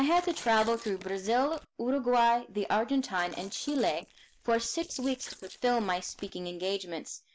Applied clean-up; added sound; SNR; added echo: neural mask model Resemble Enhance denoiser.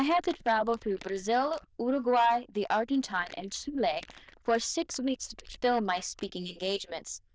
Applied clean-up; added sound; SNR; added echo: neural diffusion model UNIVERSE++.